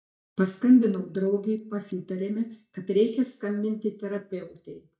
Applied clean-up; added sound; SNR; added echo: neural mask model DeepFilterNet 3.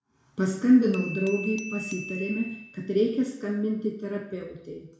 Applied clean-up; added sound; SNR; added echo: none; Glass / Bell; 14 dB; reverberation time 0.6 s.